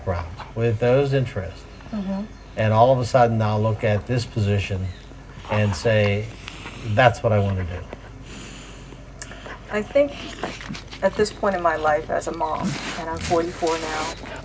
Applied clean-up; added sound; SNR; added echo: none; Dog; 13 dB; reverberation time 0.4 s.